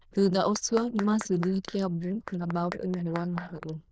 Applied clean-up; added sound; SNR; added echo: neural diffusion model UNIVERSE++.